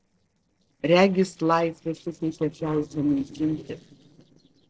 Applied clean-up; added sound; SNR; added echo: neural separator model SepFormer DNS4.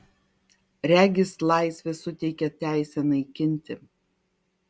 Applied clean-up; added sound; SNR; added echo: none; none; none; none.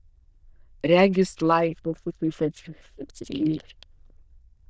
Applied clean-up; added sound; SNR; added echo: neural diffusion model UNIVERSE++.